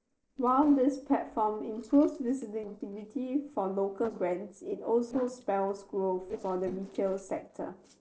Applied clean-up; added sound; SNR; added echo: neural separator model SepFormer DNS4.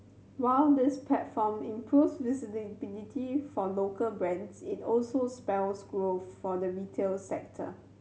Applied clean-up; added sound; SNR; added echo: none; none; none; none.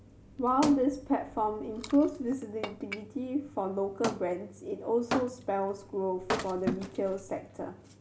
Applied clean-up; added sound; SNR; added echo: none; Wood; 9 dB; none.